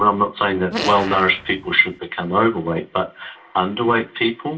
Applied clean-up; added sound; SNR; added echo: none; Fart; 9 dB; reverberation time 0.2 s.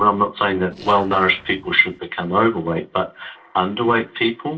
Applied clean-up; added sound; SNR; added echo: neural separator model SepFormer DNS4.